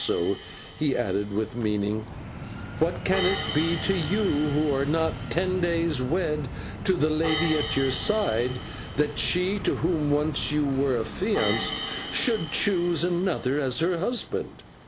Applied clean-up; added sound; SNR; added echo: none; Hi-hat + Fixed-wing aircraft, airplane; 8 dB; none.